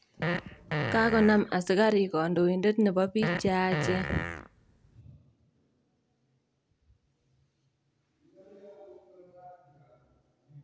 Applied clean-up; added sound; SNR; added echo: none; Fart; 4 dB; none.